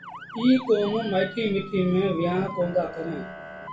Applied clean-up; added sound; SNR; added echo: none; Motor vehicle (road) / Siren; 15 dB; reverberation time 0.3 s.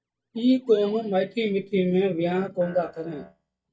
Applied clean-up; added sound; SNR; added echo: neural mask model DeepFilterNet 3.